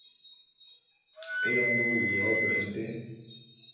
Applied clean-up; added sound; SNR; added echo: none; Wind instrument, woodwind instrument; -3 dB; reverberation time 0.9 s.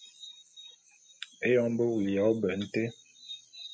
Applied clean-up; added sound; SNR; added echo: none; none; none; none.